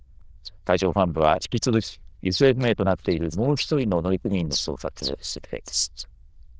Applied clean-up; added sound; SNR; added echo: neural diffusion model UNIVERSE++.